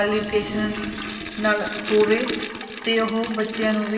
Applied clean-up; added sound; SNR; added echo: none; Toilet flush; 9 dB; reverberation time 2.3 s.